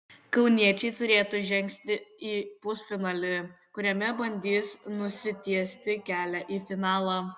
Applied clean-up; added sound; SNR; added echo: none; none; none; none.